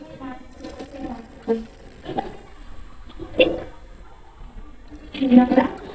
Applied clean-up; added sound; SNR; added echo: neural mask model DeepFilterNet 3.